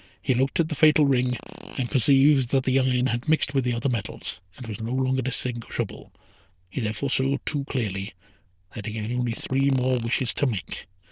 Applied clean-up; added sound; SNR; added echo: neural diffusion model UNIVERSE++.